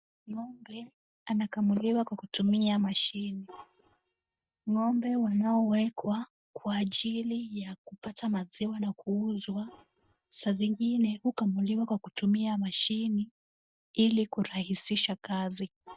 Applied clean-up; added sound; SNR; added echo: neural mask model DeepFilterNet 3.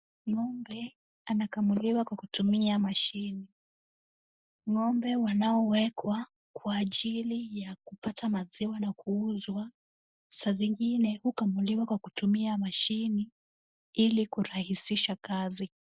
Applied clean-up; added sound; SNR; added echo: neural mask model Resemble Enhance denoiser.